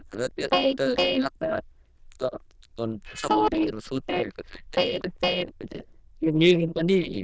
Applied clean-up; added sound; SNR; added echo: neural diffusion model UNIVERSE++.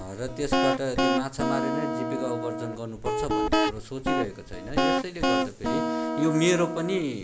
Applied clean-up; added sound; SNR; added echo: none; Guitar; -3 dB; none.